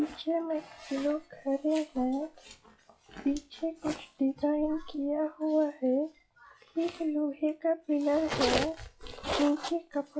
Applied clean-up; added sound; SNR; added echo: classical method log-MMSE.